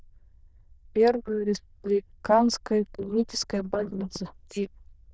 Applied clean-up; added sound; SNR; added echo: neural diffusion model UNIVERSE++.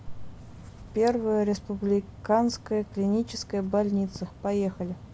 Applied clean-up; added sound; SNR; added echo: none; Mechanical fan; 18 dB; none.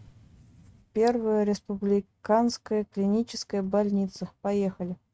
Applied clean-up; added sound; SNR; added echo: neural mask model RNNoise.